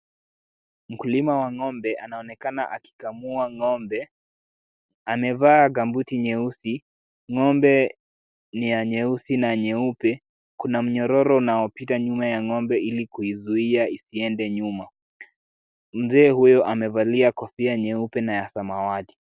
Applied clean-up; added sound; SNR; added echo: none; none; none; none.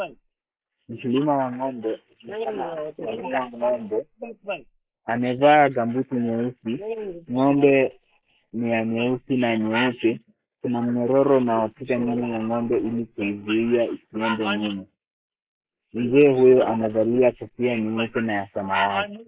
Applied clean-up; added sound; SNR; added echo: neural mask model Resemble Enhance denoiser.